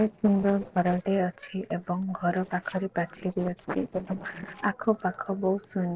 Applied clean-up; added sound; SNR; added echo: neural separator model SepFormer DNS4.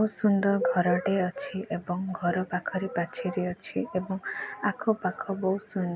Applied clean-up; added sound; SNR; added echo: none; none; none; none.